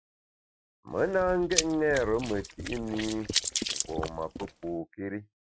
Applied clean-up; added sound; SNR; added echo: neural mask model RNNoise.